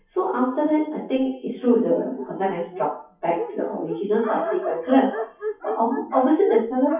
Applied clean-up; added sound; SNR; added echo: classical method WPE with log-MMSE.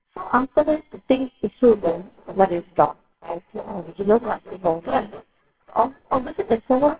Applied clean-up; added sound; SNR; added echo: neural separator model SepFormer WHAMR!.